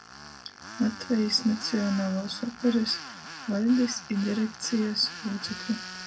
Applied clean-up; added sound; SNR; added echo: none; Tools; 13 dB; reverberation time 0.2 s.